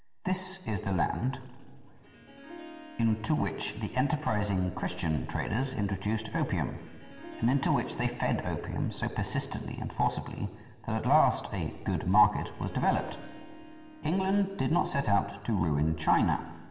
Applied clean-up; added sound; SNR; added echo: none; Harp; 19 dB; reverberation time 2.2 s.